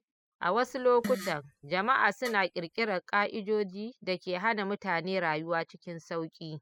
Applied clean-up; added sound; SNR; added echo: classical method spectral subtraction.